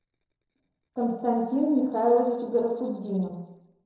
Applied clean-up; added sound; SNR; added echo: neural separator model SepFormer DNS4.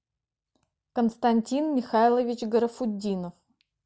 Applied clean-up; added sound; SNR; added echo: none; none; none; none.